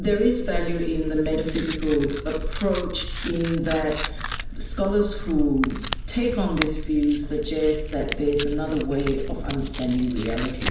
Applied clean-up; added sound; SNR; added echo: none; Tearing; 5 dB; reverberation time 0.8 s.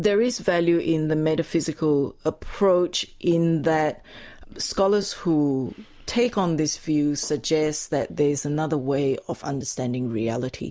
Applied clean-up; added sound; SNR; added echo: none; none; none; none.